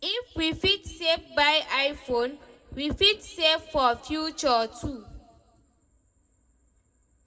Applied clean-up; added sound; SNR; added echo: none; none; none; reverberation time 1.1 s.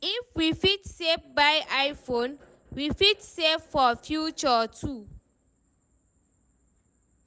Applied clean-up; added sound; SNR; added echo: none; none; none; none.